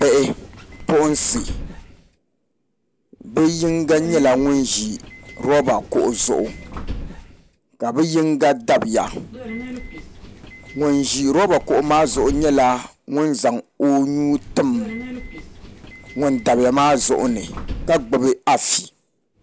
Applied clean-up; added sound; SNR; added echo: none; Subway, metro, underground; 15 dB; none.